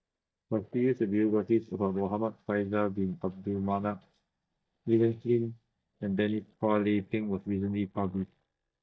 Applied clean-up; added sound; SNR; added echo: neural mask model DeepFilterNet 3.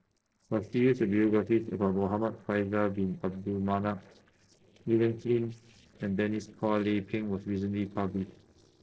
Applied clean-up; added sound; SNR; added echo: neural separator model SepFormer DNS4.